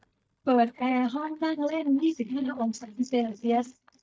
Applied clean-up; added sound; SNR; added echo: neural mask model DeepFilterNet 3.